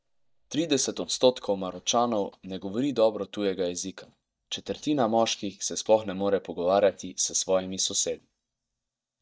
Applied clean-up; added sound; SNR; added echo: neural mask model DeepFilterNet 3.